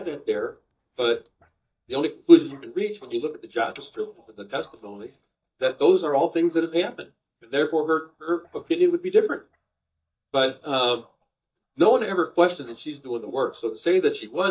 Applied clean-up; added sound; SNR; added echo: neural mask model DeepFilterNet 3.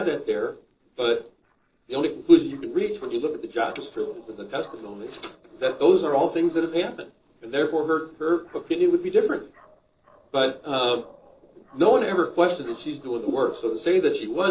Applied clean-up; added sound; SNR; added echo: neural separator model SepFormer DNS4.